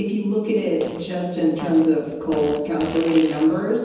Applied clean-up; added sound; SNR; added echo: none; Fart; 15 dB; reverberation time 1.1 s.